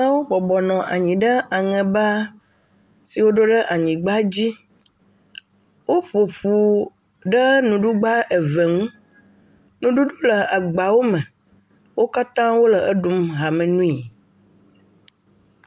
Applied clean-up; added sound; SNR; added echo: none; none; none; none.